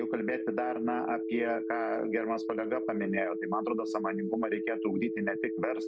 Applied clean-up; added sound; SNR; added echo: none; Telephone; 2 dB; none.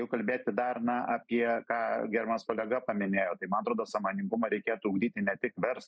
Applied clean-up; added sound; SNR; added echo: neural mask model Resemble Enhance denoiser.